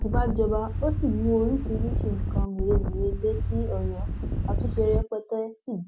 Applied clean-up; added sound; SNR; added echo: none; Wind; -2 dB; none.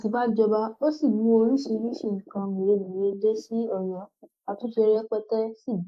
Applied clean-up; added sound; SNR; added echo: neural mask model Resemble Enhance denoiser.